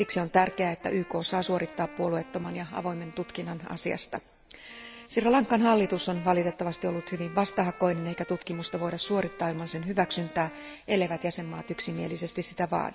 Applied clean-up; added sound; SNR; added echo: none; Wind instrument, woodwind instrument; 19 dB; none.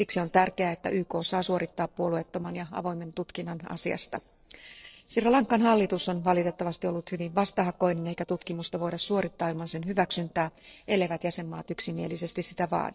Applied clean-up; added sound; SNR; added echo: neural separator model SepFormer DNS4.